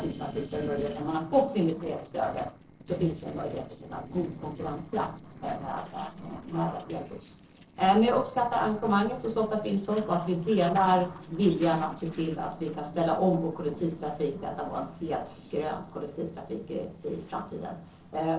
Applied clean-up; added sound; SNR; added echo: neural separator model SepFormer DNS4.